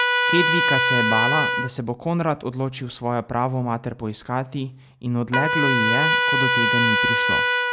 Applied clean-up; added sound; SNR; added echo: none; Trumpet; -3 dB; none.